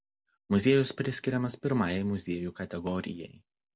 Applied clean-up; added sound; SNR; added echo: none; none; none; none.